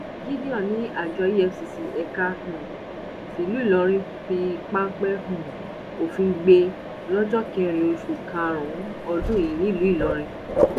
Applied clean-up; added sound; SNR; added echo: none; Mechanisms; 7 dB; none.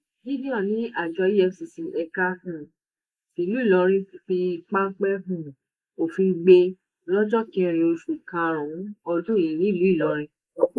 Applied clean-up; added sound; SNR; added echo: neural mask model Resemble Enhance denoiser.